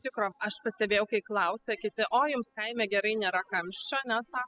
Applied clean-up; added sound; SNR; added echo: classical method spectral subtraction.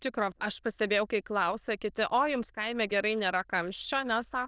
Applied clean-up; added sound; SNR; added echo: neural diffusion model UNIVERSE++.